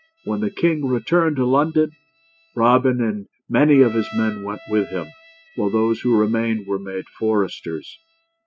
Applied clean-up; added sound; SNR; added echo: classical method spectral subtraction.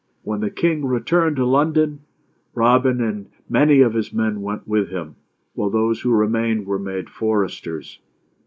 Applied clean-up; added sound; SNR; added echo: neural mask model Resemble Enhance denoiser.